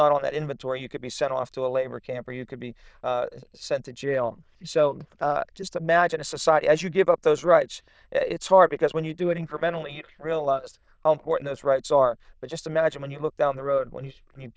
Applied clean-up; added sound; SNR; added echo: neural diffusion model UNIVERSE++.